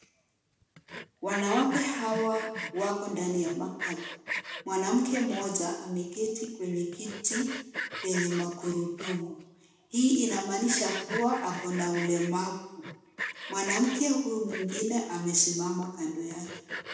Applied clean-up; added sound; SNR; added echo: none; Sawing; 11 dB; reverberation time 0.8 s.